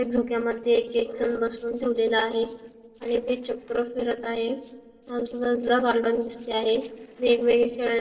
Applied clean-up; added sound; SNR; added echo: neural separator model SepFormer DNS4.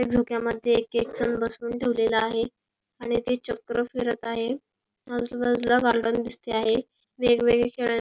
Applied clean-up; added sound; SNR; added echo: none; none; none; none.